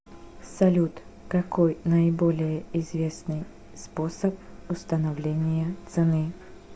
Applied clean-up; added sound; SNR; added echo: none; none; none; none.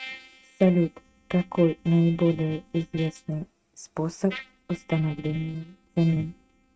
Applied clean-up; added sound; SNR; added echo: neural mask model RNNoise.